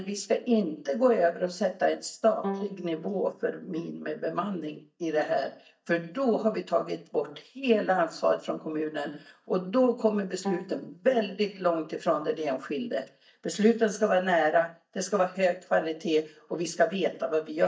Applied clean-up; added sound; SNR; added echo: neural mask model DeepFilterNet 3.